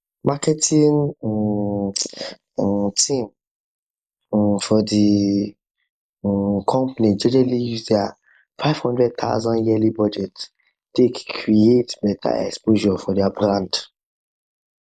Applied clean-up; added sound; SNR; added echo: neural mask model Resemble Enhance denoiser.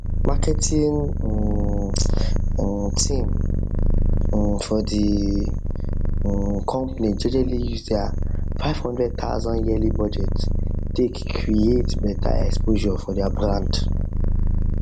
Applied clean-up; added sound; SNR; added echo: none; Purr; -4 dB; none.